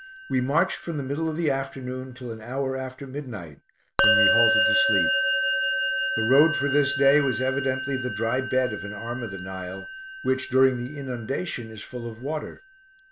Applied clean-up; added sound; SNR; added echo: none; Musical instrument; 2 dB; none.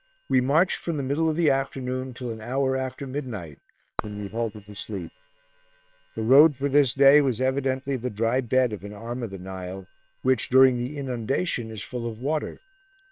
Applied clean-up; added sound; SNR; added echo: neural separator model SepFormer WHAM!.